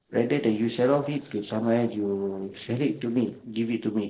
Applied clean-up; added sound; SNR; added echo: neural separator model SepFormer DNS4.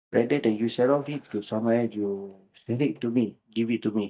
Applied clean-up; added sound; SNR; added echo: neural mask model DeepFilterNet 3.